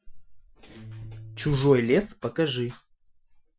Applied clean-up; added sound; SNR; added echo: classical method Wiener filter.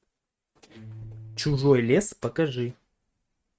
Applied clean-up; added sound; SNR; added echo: neural mask model RNNoise.